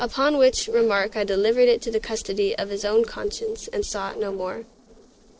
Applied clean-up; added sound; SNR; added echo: neural separator model SepFormer DNS4.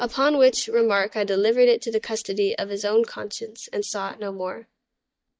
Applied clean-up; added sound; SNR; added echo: neural mask model DeepFilterNet 3.